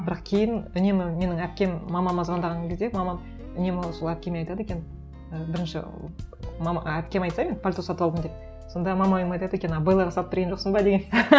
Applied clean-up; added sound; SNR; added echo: none; none; none; none.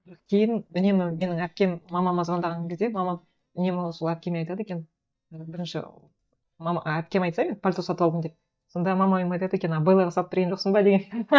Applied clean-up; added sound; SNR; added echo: neural mask model DeepFilterNet 3.